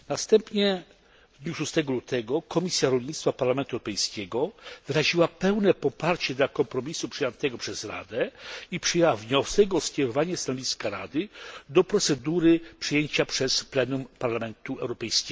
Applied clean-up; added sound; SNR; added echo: none; none; none; none.